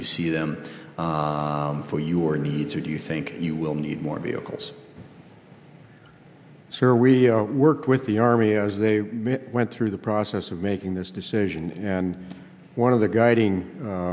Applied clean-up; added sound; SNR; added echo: none; none; none; none.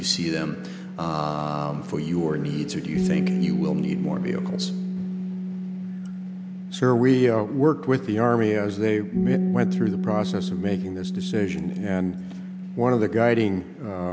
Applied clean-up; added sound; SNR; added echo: none; Bass guitar; 4 dB; none.